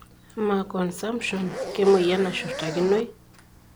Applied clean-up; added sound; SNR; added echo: none; Zipper (clothing); 12 dB; none.